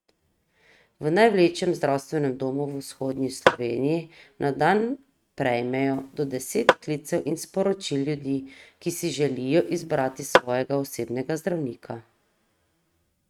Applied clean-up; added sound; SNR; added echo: neural mask model RNNoise.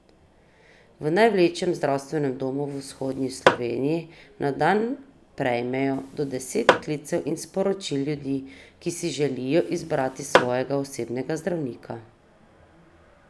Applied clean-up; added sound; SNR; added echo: none; Tap / Hammer; -1 dB; none.